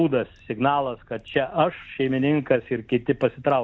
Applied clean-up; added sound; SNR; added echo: none; none; none; none.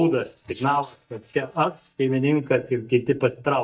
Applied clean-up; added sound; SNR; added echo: neural mask model DeepFilterNet 3.